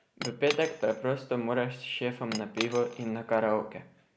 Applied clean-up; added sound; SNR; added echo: none; Cutlery, silverware / Chink, clink; 12 dB; none.